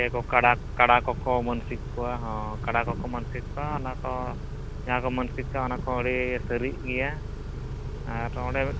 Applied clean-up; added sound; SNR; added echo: none; Idling / Accelerating, revving, vroom / Car; 5 dB; none.